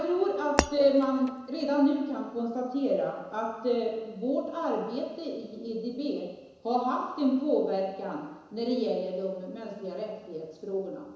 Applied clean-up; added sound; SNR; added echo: none; Shatter; 4 dB; reverberation time 1.0 s.